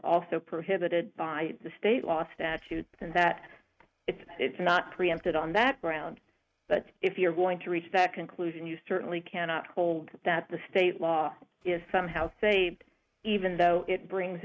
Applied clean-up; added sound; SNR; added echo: neural mask model RNNoise.